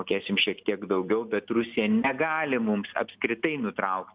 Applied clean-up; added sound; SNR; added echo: none; none; none; none.